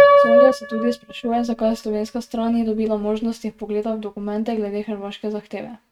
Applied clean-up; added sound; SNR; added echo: neural mask model RNNoise.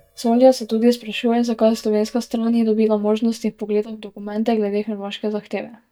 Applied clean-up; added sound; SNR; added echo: neural mask model DeepFilterNet 3.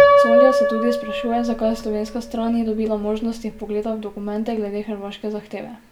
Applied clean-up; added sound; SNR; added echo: none; Piano; -2 dB; none.